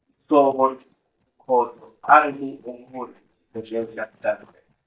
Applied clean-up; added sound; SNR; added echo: neural mask model DeepFilterNet 3.